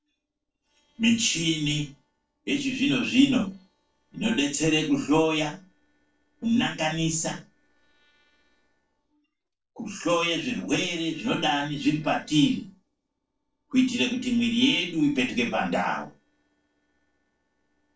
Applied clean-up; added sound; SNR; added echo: neural separator model SepFormer DNS4.